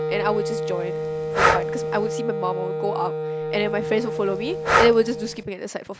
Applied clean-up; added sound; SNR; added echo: none; Breathing + Wind instrument, woodwind instrument; -1 dB; none.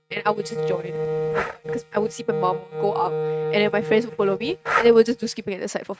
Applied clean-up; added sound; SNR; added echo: neural mask model RNNoise.